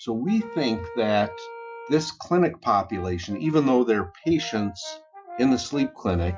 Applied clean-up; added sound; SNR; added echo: classical method Wiener filter.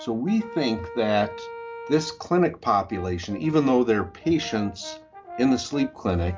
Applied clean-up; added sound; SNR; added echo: none; Brass instrument; 15 dB; none.